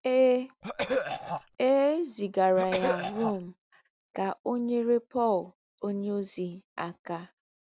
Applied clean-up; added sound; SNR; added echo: none; Cough; 3 dB; none.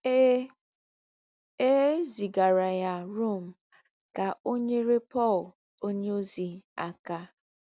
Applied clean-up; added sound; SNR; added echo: none; none; none; none.